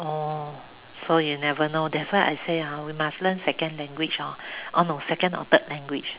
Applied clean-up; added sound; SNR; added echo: none; none; none; none.